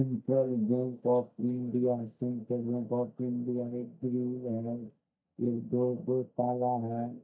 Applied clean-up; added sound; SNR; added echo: neural mask model DeepFilterNet 3.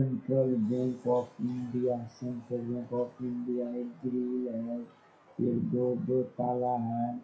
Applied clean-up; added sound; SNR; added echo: classical method WPE with log-MMSE.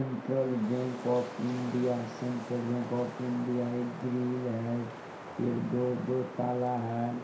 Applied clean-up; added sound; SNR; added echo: none; Wind; 11 dB; reverberation time 0.5 s.